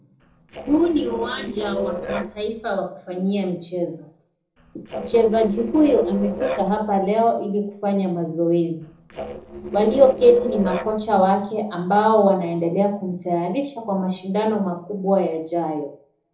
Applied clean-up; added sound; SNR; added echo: neural separator model SepFormer DNS4.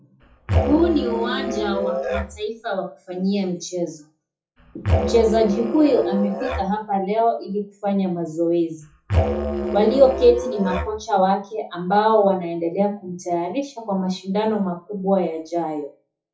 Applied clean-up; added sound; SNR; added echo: classical method WPE with log-MMSE.